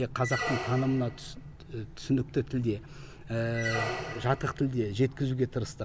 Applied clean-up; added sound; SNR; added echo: none; Squeak; 8 dB; none.